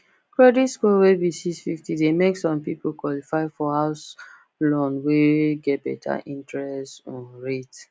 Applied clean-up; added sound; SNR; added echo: none; none; none; none.